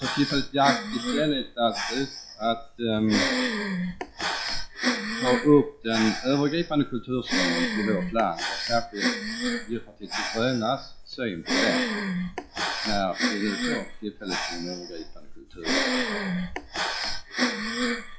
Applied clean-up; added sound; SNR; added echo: classical method log-MMSE.